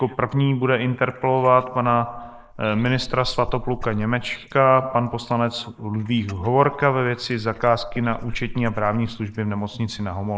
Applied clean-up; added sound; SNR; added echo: neural mask model Resemble Enhance denoiser.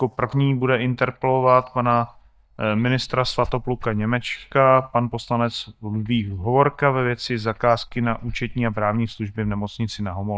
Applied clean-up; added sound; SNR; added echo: neural mask model DeepFilterNet 3.